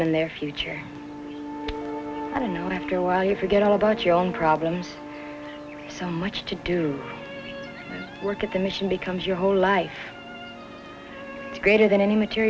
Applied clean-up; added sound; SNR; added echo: none; none; none; none.